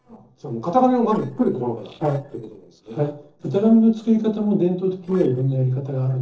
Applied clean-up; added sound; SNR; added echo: neural separator model SepFormer DNS4.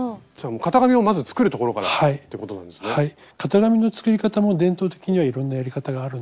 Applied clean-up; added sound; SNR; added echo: none; none; none; none.